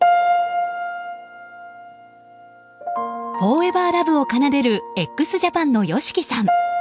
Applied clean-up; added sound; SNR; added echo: none; none; none; none.